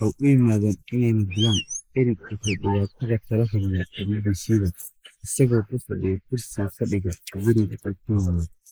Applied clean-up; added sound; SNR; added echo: neural mask model Resemble Enhance denoiser.